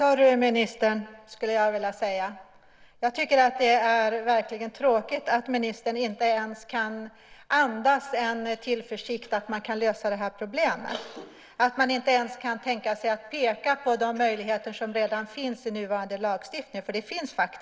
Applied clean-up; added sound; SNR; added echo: none; none; none; none.